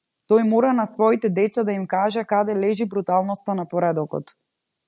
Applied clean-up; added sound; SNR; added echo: none; none; none; none.